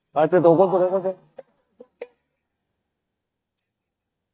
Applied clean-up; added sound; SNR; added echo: neural mask model DeepFilterNet 3.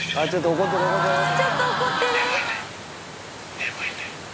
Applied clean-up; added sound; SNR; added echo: none; none; none; none.